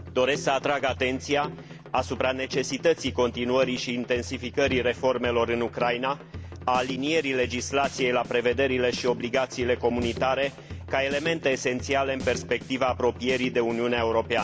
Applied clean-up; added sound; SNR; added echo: none; Bowed string instrument + Drum kit; 13 dB; none.